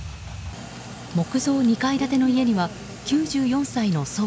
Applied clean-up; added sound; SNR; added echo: none; none; none; none.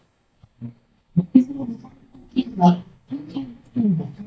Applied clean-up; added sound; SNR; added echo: neural mask model DeepFilterNet 3.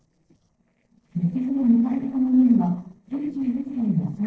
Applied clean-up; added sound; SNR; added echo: neural separator model SepFormer DNS4.